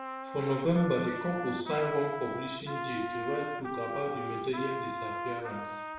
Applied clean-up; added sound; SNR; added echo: none; Trumpet; 5 dB; reverberation time 0.8 s.